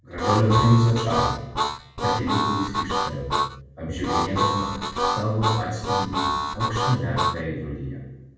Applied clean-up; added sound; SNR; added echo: none; Harmonica; 1 dB; reverberation time 1.2 s.